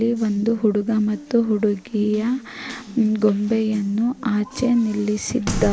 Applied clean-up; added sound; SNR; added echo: none; Water tap, faucet; 13 dB; none.